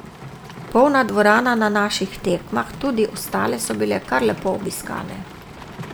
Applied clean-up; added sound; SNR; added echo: none; Rain; 16 dB; none.